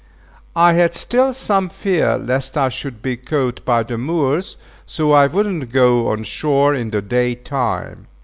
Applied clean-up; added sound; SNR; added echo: none; none; none; none.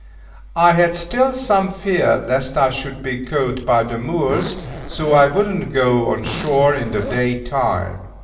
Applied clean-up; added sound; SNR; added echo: none; Zipper (clothing); 12 dB; reverberation time 0.8 s.